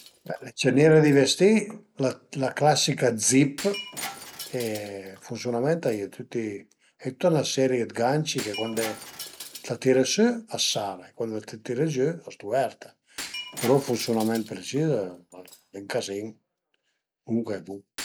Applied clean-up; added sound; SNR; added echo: none; Shatter; 18 dB; none.